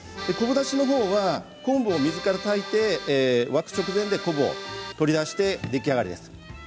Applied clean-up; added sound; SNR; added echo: none; Accordion; 11 dB; none.